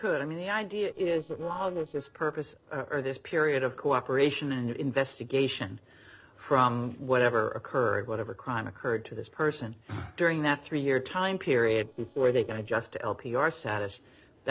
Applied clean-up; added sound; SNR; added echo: neural separator model SepFormer DNS4.